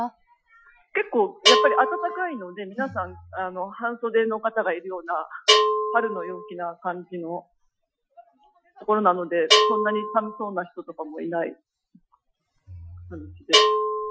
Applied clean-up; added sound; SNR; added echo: classical method Wiener filter.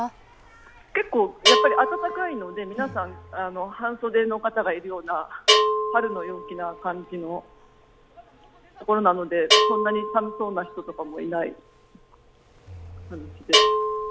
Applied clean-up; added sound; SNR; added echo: none; Bell; -1 dB; none.